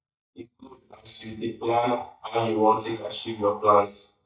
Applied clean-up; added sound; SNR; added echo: neural mask model DeepFilterNet 3.